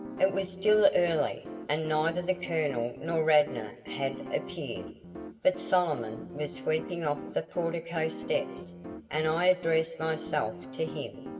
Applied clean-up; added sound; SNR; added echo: none; Piano; 12 dB; reverberation time 1.3 s.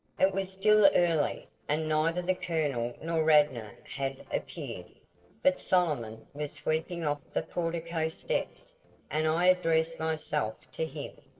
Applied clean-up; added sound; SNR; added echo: neural separator model SepFormer DNS4.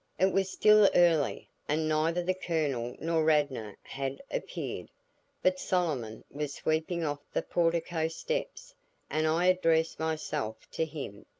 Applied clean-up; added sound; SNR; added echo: none; none; none; none.